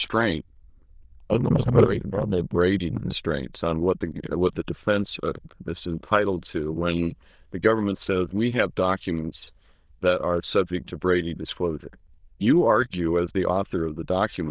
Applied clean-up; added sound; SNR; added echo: neural diffusion model UNIVERSE++.